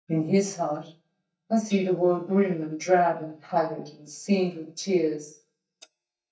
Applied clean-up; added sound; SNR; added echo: neural mask model DeepFilterNet 3.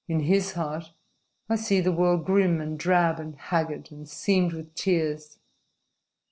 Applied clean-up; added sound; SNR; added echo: none; none; none; none.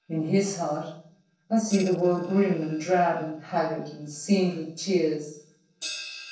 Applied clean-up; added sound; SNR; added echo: neural separator model SepFormer DNS4.